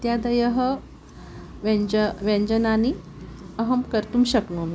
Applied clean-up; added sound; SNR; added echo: none; none; none; none.